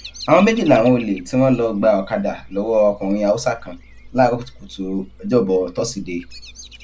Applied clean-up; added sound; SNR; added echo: none; Bird vocalization, bird call, bird song + Engine; 19 dB; none.